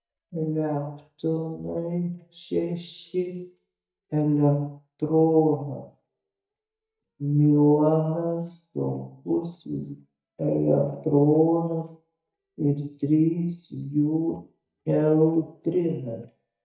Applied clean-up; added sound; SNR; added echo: neural mask model DeepFilterNet 3.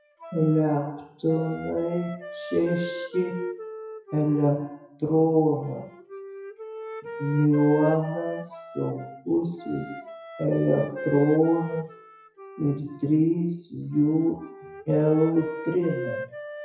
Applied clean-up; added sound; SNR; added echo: classical method WPE with log-MMSE.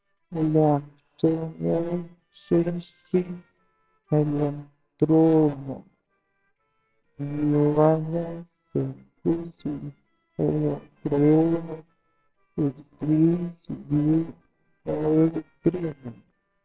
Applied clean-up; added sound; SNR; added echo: neural separator model SepFormer WHAMR!.